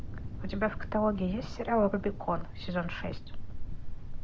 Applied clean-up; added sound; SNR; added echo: none; Thunder; 3 dB; none.